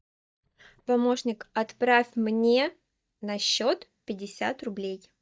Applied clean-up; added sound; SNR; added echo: neural mask model DeepFilterNet 3.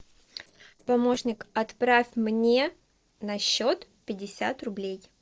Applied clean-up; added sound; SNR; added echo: neural separator model SepFormer DNS4.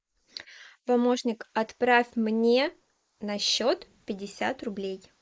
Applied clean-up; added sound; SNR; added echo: neural mask model Resemble Enhance denoiser.